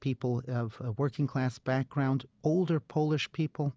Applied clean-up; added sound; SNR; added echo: none; none; none; none.